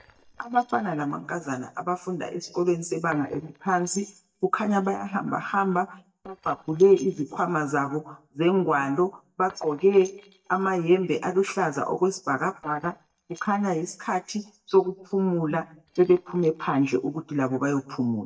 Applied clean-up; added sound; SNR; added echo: neural mask model DeepFilterNet 3.